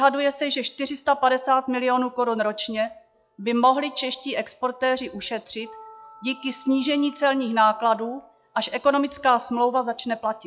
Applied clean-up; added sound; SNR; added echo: classical method log-MMSE.